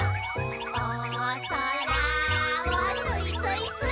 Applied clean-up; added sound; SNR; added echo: none; none; none; none.